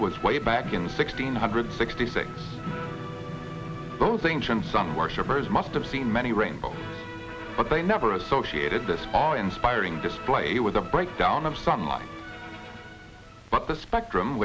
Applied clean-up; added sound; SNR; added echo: none; none; none; none.